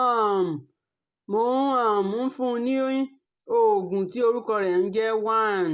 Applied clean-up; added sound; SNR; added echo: none; none; none; none.